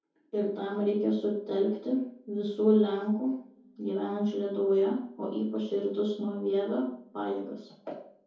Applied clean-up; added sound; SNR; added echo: none; none; none; reverberation time 0.6 s.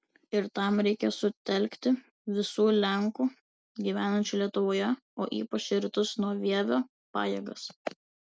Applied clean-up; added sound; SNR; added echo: none; none; none; none.